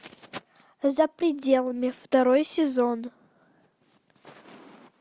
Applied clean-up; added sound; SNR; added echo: none; none; none; none.